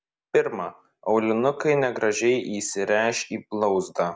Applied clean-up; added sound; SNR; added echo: none; none; none; none.